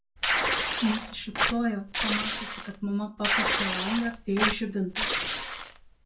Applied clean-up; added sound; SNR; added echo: none; Tearing; -2 dB; reverberation time 0.2 s.